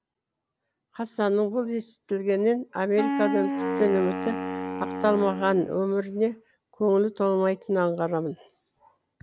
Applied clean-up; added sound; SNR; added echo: none; Wind instrument, woodwind instrument; 4 dB; none.